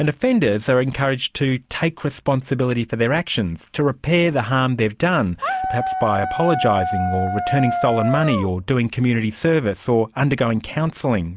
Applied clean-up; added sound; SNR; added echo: none; Dog; 3 dB; none.